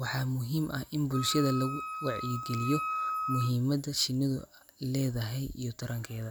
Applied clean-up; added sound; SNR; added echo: none; Wind instrument, woodwind instrument; 5 dB; none.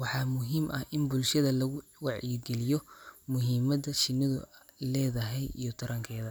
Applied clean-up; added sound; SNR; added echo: none; none; none; none.